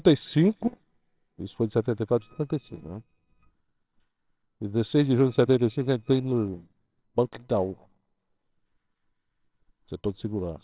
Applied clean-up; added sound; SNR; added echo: neural separator model SepFormer WHAMR!.